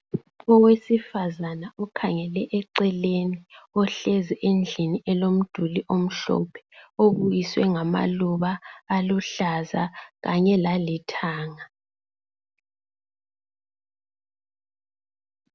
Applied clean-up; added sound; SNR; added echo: none; none; none; none.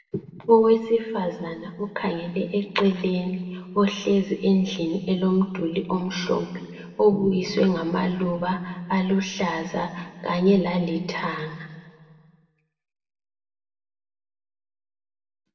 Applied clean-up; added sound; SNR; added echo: none; none; none; reverberation time 1.5 s.